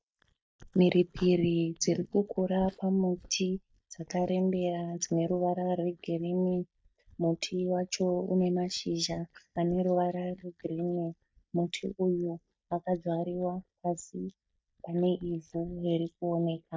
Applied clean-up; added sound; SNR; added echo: neural mask model DeepFilterNet 3.